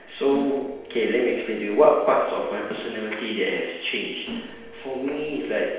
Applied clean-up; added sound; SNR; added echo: none; Mechanisms; 17 dB; reverberation time 1.0 s.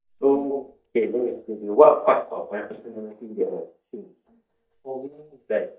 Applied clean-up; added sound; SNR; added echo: neural mask model DeepFilterNet 3.